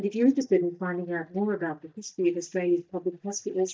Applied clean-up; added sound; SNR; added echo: neural mask model DeepFilterNet 3.